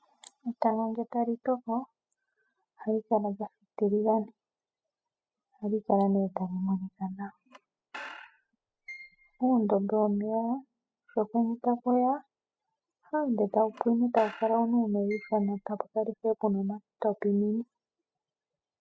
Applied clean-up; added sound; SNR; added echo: classical method spectral subtraction.